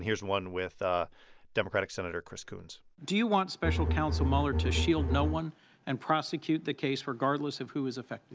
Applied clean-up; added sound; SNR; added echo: none; Bowed string instrument; -3 dB; none.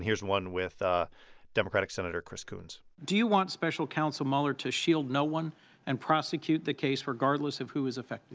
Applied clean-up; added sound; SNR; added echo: none; none; none; none.